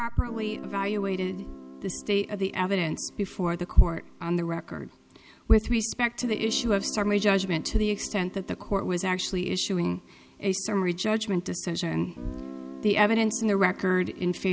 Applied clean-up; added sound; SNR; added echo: none; Guitar; 17 dB; none.